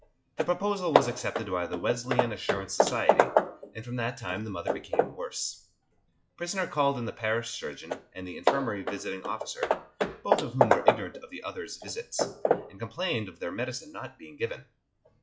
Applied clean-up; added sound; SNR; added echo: classical method log-MMSE.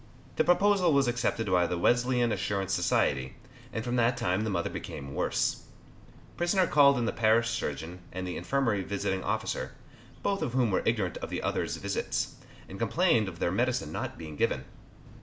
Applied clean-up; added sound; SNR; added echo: none; none; none; none.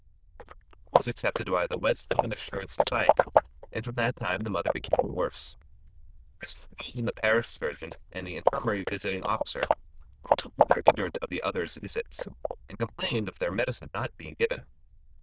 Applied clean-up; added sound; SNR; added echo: neural diffusion model UNIVERSE++.